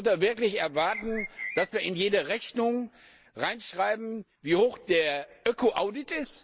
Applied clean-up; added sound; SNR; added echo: neural mask model Resemble Enhance denoiser.